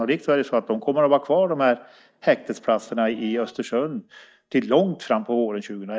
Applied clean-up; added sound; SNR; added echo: neural mask model DeepFilterNet 3.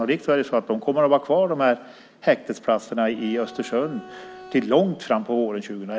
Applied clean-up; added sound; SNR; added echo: none; Bowed string instrument; 20 dB; none.